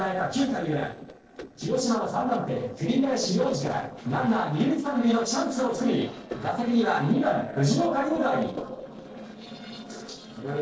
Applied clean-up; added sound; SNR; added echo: neural separator model SepFormer DNS4.